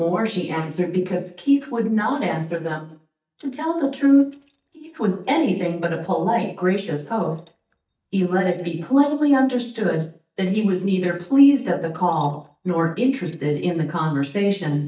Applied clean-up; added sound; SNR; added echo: neural mask model DeepFilterNet 3.